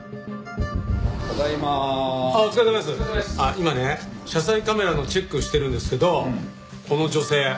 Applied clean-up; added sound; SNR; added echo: none; none; none; none.